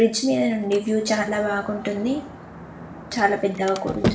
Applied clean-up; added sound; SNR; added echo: none; Sliding door; 9 dB; reverberation time 0.5 s.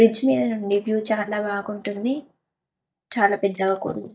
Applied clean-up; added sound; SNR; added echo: neural mask model DeepFilterNet 3.